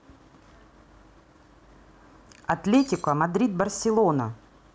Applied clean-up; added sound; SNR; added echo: none; Shatter; 17 dB; none.